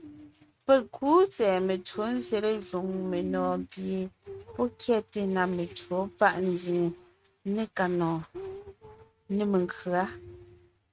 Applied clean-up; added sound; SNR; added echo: neural mask model RNNoise.